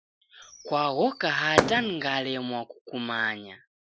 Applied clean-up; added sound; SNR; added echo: none; Fireworks; 3 dB; none.